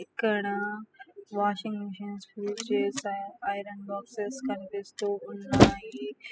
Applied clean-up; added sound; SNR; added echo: classical method spectral subtraction.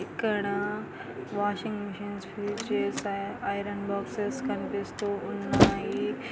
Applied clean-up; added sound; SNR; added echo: none; Slam; 3 dB; none.